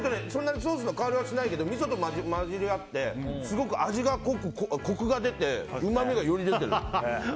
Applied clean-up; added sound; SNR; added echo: none; none; none; none.